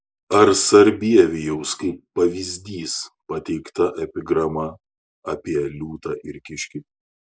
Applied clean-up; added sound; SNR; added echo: neural mask model Resemble Enhance denoiser.